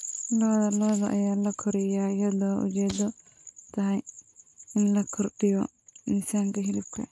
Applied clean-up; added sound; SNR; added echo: neural mask model RNNoise.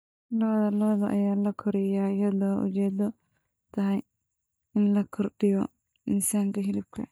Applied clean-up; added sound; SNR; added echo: neural mask model DeepFilterNet 3.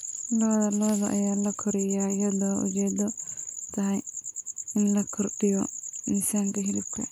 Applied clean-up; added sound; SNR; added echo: none; none; none; none.